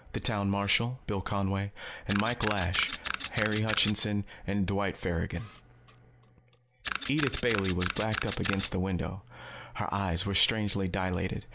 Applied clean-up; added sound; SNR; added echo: none; Camera; 6 dB; none.